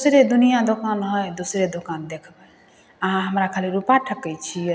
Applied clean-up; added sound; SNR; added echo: none; none; none; none.